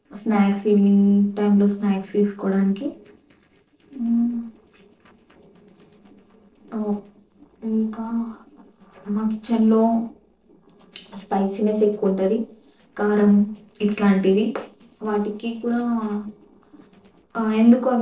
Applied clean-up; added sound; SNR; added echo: neural separator model SepFormer DNS4.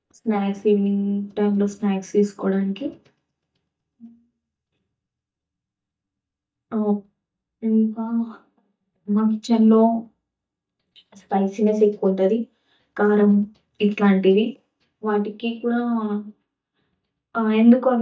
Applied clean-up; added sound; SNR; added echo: neural mask model DeepFilterNet 3.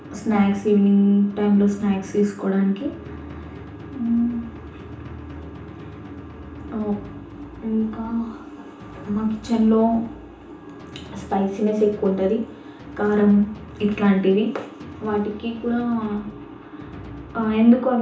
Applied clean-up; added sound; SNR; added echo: none; Drum; 19 dB; reverberation time 0.8 s.